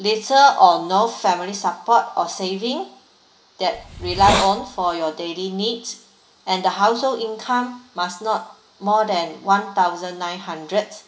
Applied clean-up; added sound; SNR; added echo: none; Hiss; 4 dB; reverberation time 0.6 s.